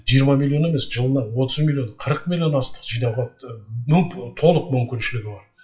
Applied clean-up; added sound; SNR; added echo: classical method WPE with log-MMSE.